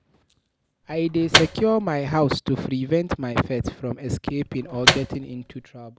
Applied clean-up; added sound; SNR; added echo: none; Microwave oven; 0 dB; none.